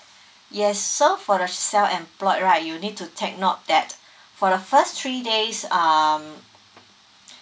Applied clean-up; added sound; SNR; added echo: none; none; none; none.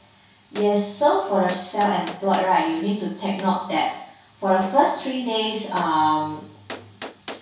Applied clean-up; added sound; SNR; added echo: none; Gunshot, gunfire; 18 dB; reverberation time 0.6 s.